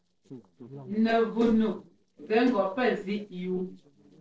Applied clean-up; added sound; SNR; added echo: neural separator model SepFormer DNS4.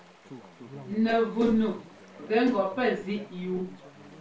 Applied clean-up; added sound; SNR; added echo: none; Chatter / Stream; 19 dB; reverberation time 0.3 s.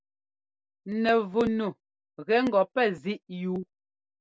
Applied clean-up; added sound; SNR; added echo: none; none; none; none.